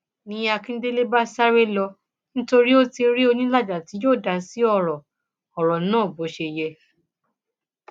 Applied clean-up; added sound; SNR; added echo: none; none; none; none.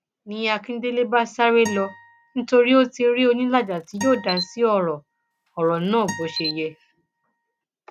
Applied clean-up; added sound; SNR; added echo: none; Camera + Acoustic guitar; 14 dB; none.